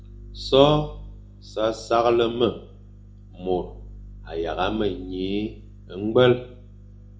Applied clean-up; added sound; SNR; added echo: none; none; none; reverberation time 0.3 s.